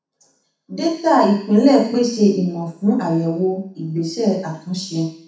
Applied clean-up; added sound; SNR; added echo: none; none; none; reverberation time 0.7 s.